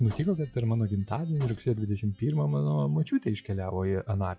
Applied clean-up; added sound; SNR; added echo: classical method log-MMSE.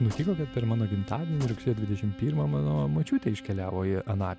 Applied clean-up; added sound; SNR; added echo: none; Gunshot, gunfire + Bowed string instrument; 16 dB; none.